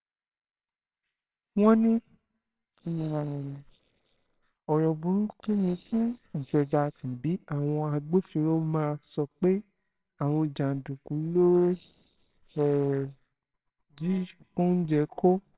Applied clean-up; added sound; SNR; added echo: neural separator model SepFormer WHAMR!.